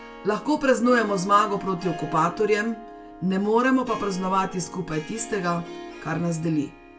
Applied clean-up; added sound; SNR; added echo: none; Harp; 15 dB; reverberation time 0.2 s.